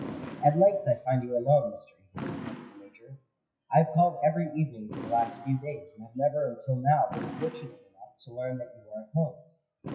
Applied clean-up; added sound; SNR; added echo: classical method WPE with log-MMSE.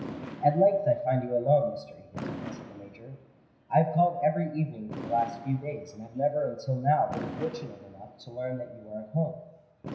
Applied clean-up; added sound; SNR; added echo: none; Fireworks; 14 dB; reverberation time 0.9 s.